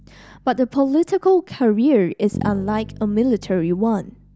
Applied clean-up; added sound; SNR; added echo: none; Bass guitar; 16 dB; none.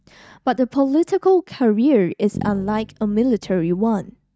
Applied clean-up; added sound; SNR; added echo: neural mask model RNNoise.